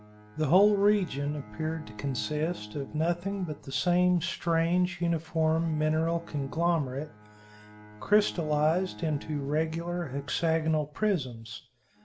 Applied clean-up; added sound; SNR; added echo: none; Bowed string instrument; 20 dB; reverberation time 0.3 s.